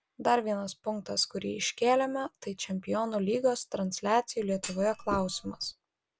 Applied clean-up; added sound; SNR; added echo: none; Thump, thud; 12 dB; none.